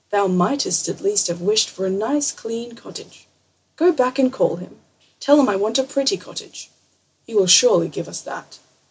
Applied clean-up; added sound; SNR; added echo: none; none; none; none.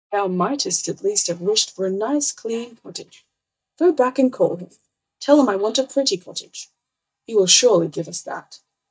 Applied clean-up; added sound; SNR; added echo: neural mask model DeepFilterNet 3.